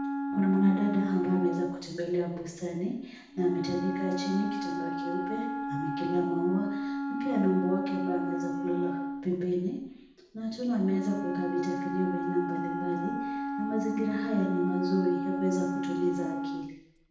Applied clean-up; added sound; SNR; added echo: none; Wind instrument, woodwind instrument; 3 dB; reverberation time 0.8 s.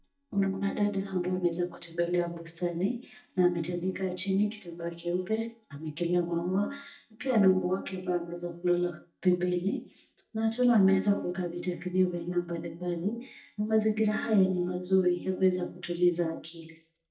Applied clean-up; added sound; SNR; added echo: neural mask model DeepFilterNet 3.